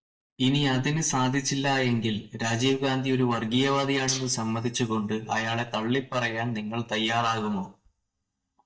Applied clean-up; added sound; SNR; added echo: neural mask model DeepFilterNet 3.